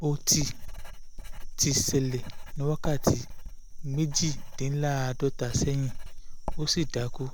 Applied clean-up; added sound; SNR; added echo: none; Writing; 4 dB; none.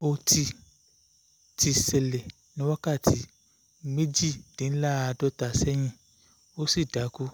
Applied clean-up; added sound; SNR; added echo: none; none; none; none.